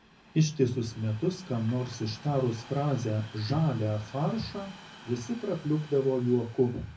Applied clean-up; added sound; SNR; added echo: none; Train; 20 dB; reverberation time 0.4 s.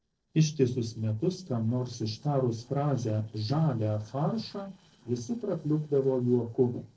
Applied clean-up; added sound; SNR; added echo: neural separator model SepFormer DNS4.